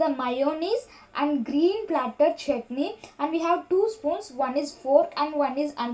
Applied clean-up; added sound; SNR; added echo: none; none; none; reverberation time 0.2 s.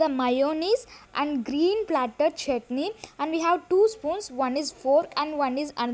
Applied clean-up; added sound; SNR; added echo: none; none; none; none.